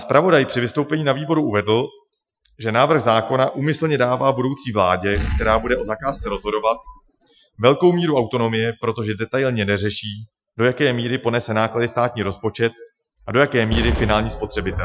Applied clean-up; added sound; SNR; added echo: classical method Wiener filter.